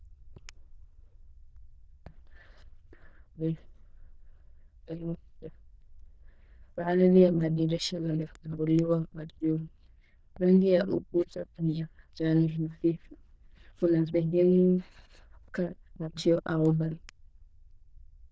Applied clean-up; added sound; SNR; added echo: neural diffusion model UNIVERSE++.